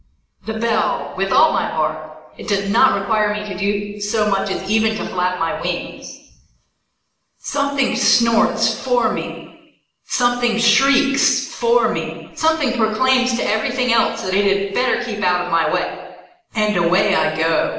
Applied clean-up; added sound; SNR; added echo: none; none; none; reverberation time 0.9 s.